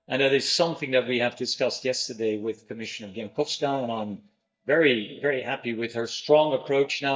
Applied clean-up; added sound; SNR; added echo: neural mask model DeepFilterNet 3.